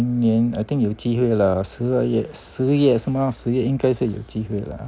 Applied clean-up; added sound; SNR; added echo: none; none; none; none.